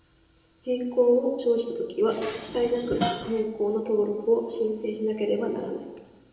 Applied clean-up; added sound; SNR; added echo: none; Dishes, pots, and pans; 12 dB; reverberation time 1.2 s.